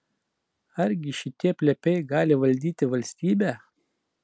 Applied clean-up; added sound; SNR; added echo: none; none; none; none.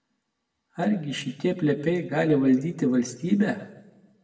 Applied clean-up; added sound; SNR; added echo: none; none; none; reverberation time 0.7 s.